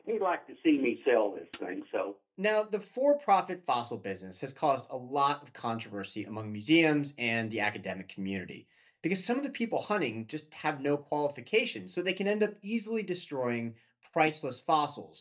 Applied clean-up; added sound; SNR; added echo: neural mask model DeepFilterNet 3.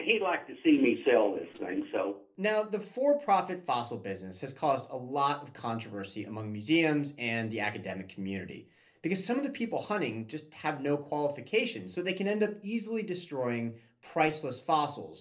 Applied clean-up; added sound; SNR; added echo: neural separator model SepFormer DNS4.